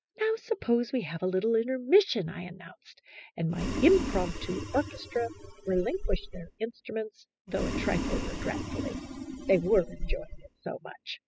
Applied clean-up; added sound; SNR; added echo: classical method spectral subtraction.